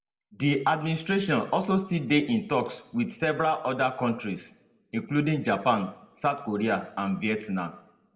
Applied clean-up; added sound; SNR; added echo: none; none; none; reverberation time 0.6 s.